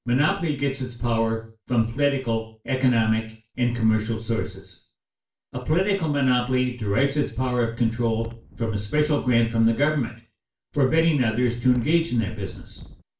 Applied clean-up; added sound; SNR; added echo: none; Wind; 17 dB; reverberation time 0.3 s.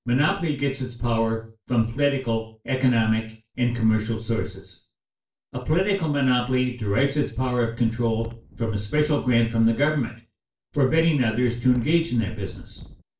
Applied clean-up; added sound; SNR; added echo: neural separator model SepFormer DNS4.